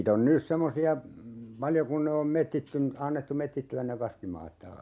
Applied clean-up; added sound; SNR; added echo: none; none; none; none.